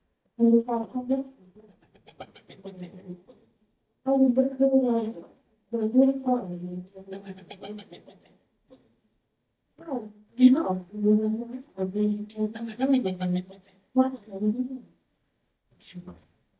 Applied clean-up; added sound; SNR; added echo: neural mask model DeepFilterNet 3.